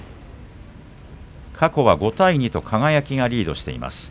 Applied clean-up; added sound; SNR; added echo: none; none; none; none.